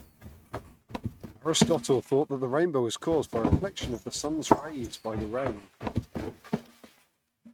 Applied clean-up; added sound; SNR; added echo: neural mask model RNNoise.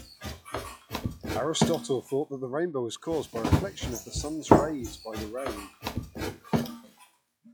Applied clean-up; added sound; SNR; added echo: classical method log-MMSE.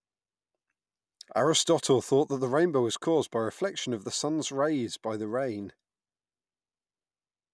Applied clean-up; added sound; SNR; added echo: none; none; none; none.